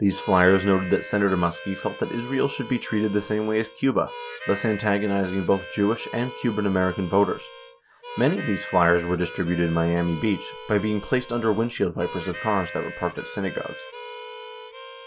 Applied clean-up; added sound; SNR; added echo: none; Harmonica; 13 dB; none.